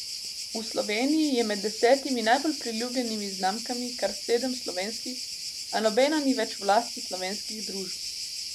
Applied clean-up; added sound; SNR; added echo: none; Cricket; 7 dB; none.